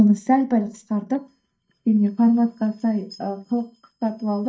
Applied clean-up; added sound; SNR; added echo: neural mask model DeepFilterNet 3.